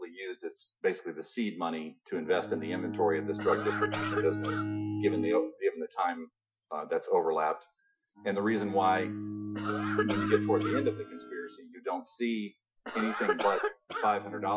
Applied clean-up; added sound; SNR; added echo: classical method Wiener filter.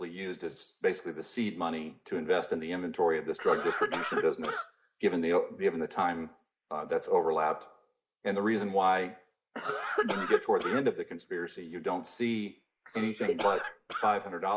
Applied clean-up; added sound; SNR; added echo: neural mask model Resemble Enhance denoiser.